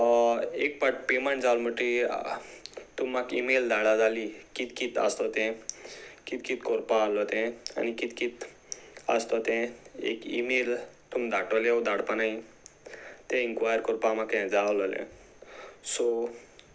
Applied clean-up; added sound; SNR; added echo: none; none; none; none.